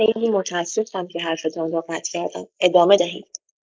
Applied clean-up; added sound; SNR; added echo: neural mask model Resemble Enhance denoiser.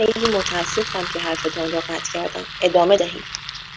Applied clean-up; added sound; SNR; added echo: none; Engine; 8 dB; none.